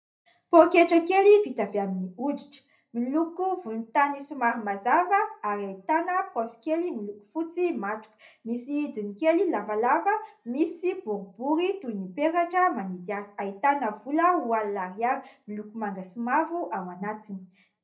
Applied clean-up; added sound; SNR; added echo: none; none; none; reverberation time 0.3 s.